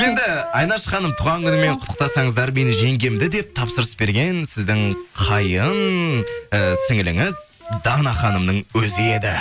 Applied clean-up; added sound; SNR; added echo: none; Wind instrument, woodwind instrument; 9 dB; none.